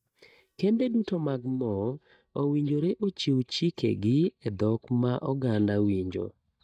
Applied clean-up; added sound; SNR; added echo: neural mask model DeepFilterNet 3.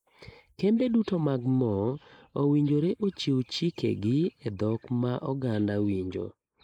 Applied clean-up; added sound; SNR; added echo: neural mask model Resemble Enhance denoiser.